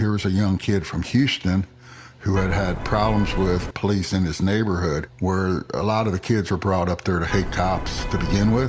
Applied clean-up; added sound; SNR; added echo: none; Vehicle horn, car horn, honking; 6 dB; none.